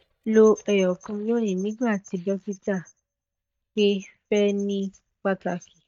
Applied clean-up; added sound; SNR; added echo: neural mask model DeepFilterNet 3.